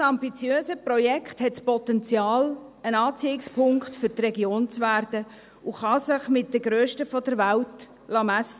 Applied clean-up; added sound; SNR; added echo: none; none; none; none.